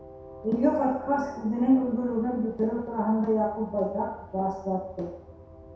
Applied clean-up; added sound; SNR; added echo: none; Train; 20 dB; reverberation time 0.7 s.